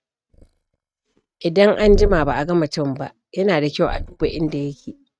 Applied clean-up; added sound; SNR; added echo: neural mask model RNNoise.